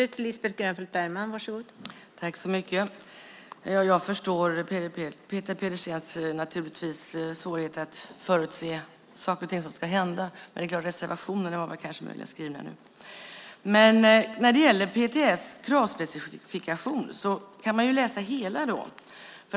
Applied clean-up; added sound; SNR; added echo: none; none; none; none.